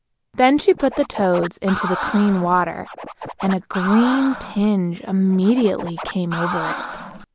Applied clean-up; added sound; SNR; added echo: none; Scratching (performance technique); 10 dB; none.